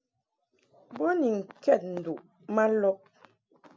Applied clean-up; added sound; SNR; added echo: none; none; none; none.